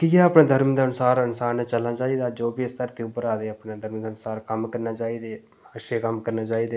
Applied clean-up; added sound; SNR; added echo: none; none; none; none.